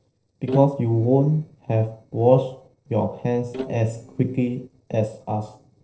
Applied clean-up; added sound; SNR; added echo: neural separator model SepFormer DNS4.